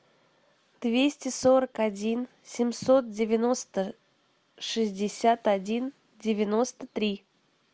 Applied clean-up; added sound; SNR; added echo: none; none; none; none.